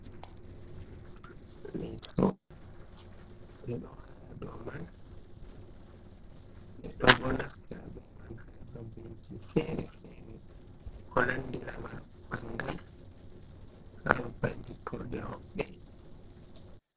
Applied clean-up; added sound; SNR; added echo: neural separator model SepFormer DNS4.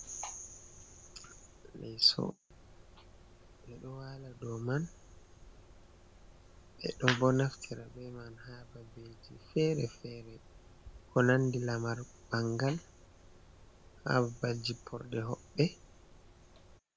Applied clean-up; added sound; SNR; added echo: none; Mechanisms; 20 dB; none.